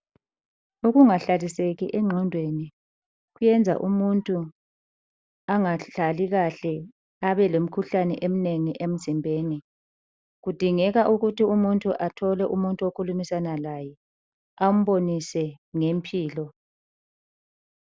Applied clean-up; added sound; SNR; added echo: none; none; none; none.